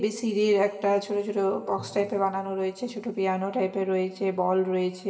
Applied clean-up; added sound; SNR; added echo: none; none; none; reverberation time 1.5 s.